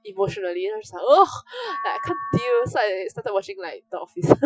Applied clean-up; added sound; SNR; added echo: classical method Wiener filter.